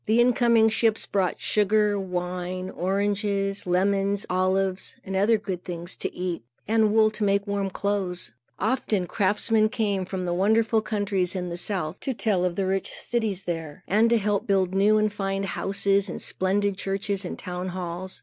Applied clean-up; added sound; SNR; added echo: none; none; none; none.